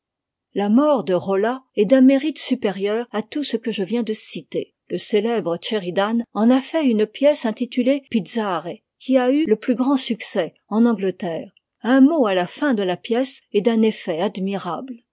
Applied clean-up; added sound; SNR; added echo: none; none; none; none.